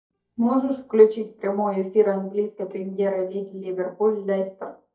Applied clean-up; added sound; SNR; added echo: neural mask model DeepFilterNet 3.